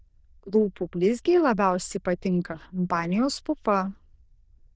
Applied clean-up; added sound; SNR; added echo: neural diffusion model UNIVERSE++.